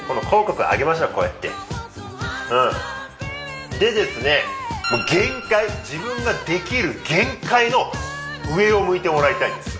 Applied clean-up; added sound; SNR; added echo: none; none; none; none.